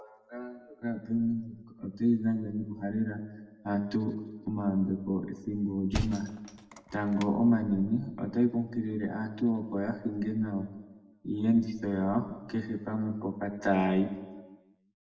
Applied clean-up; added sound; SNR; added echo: none; Thump, thud; 8 dB; reverberation time 1.0 s.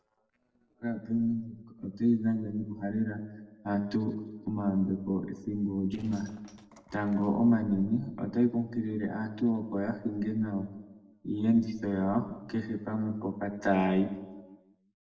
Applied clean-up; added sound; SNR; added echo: neural separator model SepFormer DNS4.